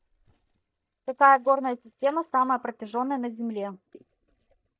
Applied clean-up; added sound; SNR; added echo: neural mask model DeepFilterNet 3.